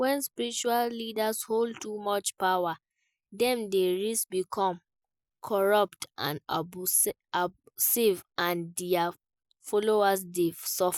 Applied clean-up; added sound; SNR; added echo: none; none; none; none.